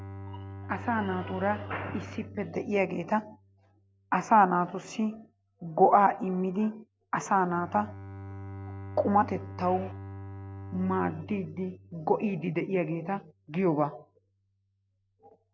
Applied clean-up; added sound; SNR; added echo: none; Bowed string instrument; 15 dB; none.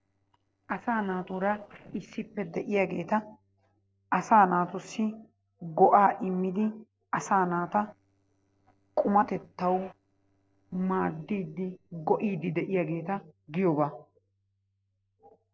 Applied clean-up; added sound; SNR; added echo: neural separator model SepFormer DNS4.